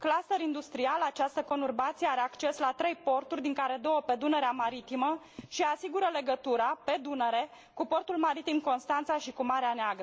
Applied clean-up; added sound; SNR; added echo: none; none; none; none.